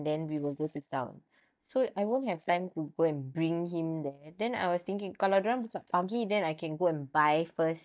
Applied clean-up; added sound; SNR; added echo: neural mask model DeepFilterNet 3.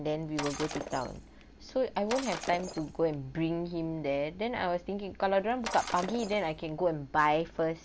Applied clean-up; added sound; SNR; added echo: none; Shatter; 11 dB; none.